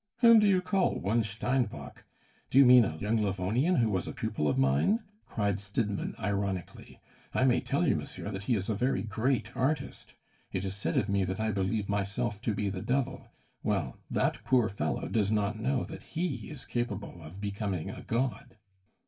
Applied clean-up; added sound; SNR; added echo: none; none; none; reverberation time 0.2 s.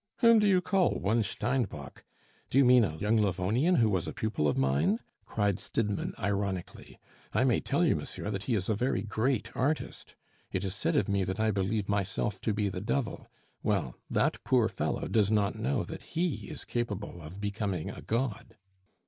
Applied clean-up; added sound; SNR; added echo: none; none; none; none.